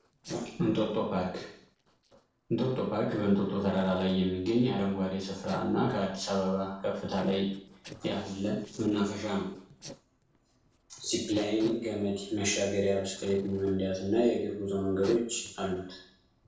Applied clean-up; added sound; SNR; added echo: neural separator model SepFormer DNS4.